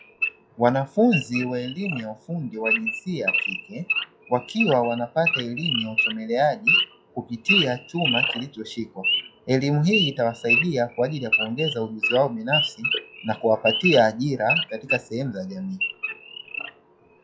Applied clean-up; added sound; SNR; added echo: classical method log-MMSE.